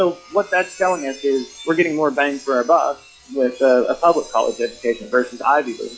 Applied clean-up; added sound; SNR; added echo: classical method log-MMSE.